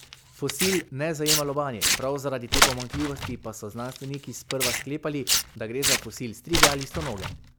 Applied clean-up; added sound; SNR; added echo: none; Tearing; -3 dB; none.